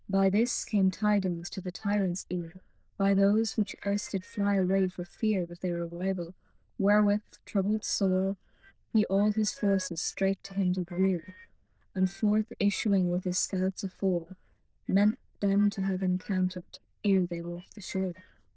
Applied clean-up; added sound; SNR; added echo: neural diffusion model UNIVERSE++.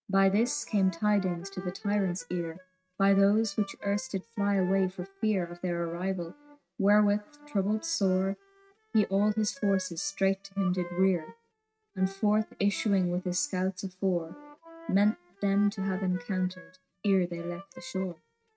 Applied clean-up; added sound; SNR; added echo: neural mask model RNNoise.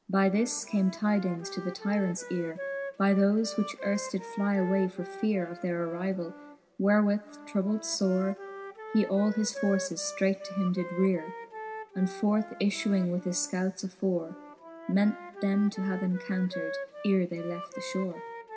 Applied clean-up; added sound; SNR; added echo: none; Wind instrument, woodwind instrument; 13 dB; none.